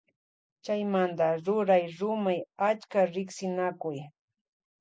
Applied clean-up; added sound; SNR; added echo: none; none; none; none.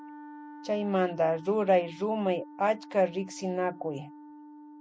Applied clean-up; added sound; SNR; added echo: none; Wind instrument, woodwind instrument; 17 dB; none.